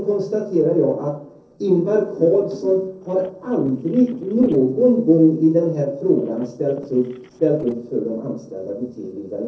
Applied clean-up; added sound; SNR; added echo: neural separator model SepFormer DNS4.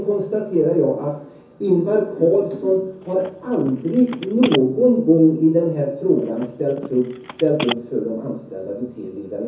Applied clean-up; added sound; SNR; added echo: none; Telephone; 14 dB; reverberation time 0.6 s.